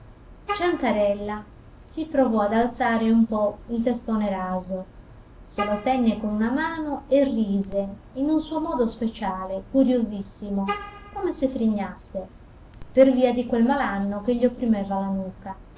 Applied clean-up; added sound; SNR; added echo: none; Vehicle horn, car horn, honking; 16 dB; none.